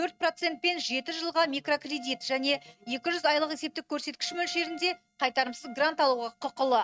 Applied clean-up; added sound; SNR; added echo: neural mask model RNNoise.